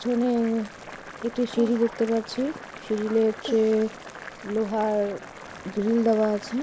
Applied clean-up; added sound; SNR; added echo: none; Boiling; 16 dB; none.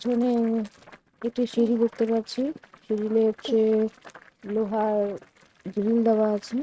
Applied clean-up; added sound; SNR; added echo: neural mask model RNNoise.